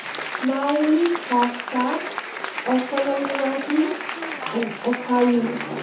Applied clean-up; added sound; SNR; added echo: none; Applause / Crowd; 7 dB; reverberation time 0.5 s.